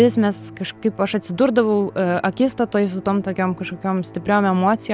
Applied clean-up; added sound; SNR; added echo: none; Musical instrument; 19 dB; none.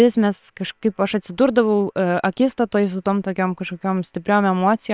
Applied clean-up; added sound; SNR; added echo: neural separator model SepFormer WHAM!.